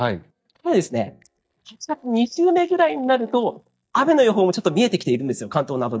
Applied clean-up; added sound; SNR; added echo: neural mask model DeepFilterNet 3.